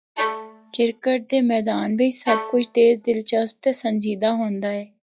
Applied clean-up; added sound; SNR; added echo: classical method log-MMSE.